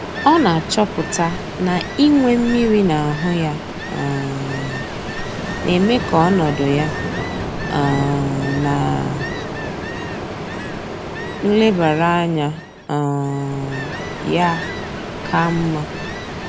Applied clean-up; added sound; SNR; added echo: none; Ocean; 7 dB; none.